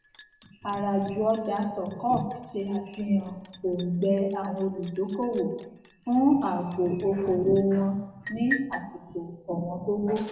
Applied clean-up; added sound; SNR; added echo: none; Liquid; 17 dB; reverberation time 0.8 s.